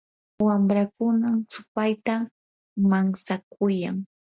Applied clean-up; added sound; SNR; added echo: none; none; none; none.